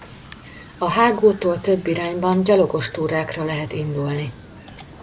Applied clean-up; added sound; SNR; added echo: none; Wind / Boat, Water vehicle; 20 dB; none.